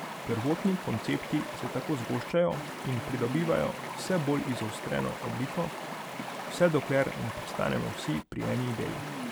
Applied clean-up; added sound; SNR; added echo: none; Stream; 7 dB; none.